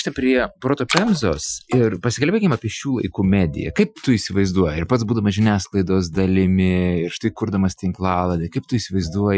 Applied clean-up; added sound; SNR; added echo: classical method Wiener filter.